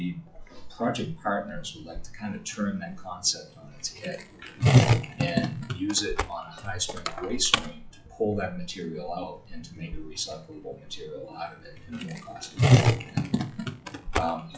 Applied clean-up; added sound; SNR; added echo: classical method log-MMSE.